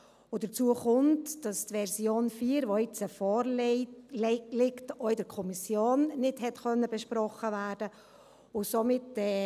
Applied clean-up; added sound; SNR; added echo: none; none; none; none.